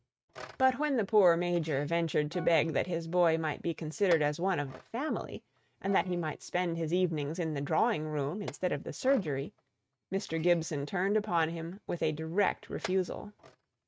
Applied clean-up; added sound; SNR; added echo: neural mask model RNNoise.